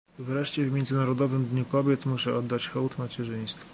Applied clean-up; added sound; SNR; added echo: none; none; none; none.